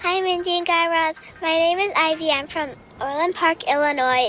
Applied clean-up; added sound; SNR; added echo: none; none; none; none.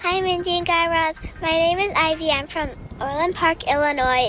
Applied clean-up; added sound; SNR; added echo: none; Wind; 16 dB; none.